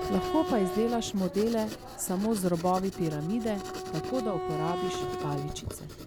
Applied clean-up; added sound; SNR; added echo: none; Wind instrument, woodwind instrument + Writing; 5 dB; none.